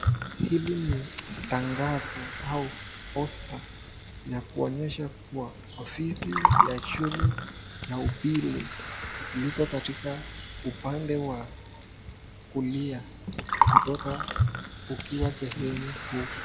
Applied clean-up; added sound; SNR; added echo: none; Gurgling; -2 dB; none.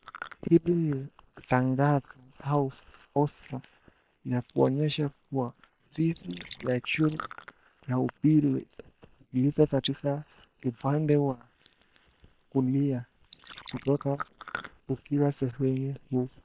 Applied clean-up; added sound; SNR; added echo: neural separator model SepFormer WHAM!.